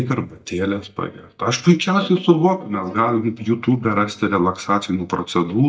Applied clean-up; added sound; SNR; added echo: neural mask model DeepFilterNet 3.